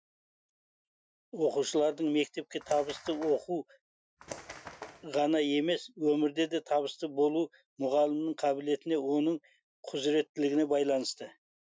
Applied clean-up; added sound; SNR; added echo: classical method Wiener filter.